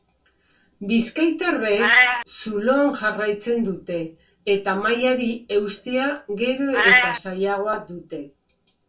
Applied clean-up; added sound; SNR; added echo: none; Meow; 3 dB; reverberation time 0.2 s.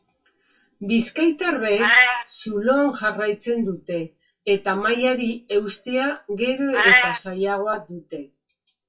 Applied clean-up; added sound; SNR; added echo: classical method WPE with log-MMSE.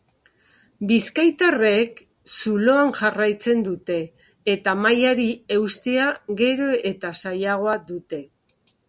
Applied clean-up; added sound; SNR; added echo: none; none; none; none.